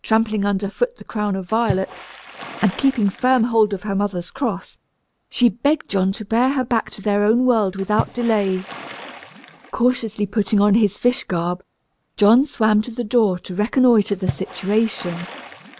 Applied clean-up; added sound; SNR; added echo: none; Water / Splash, splatter; 16 dB; none.